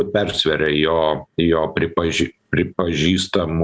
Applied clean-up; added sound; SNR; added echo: none; none; none; none.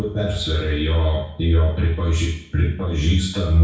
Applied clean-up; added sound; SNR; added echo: none; none; none; reverberation time 0.6 s.